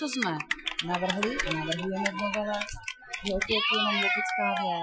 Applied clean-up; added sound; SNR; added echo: classical method Wiener filter.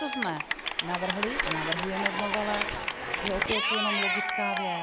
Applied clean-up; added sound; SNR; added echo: none; Cheering / Clapping; -3 dB; none.